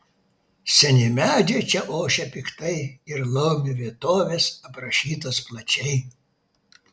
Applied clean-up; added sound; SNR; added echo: none; none; none; none.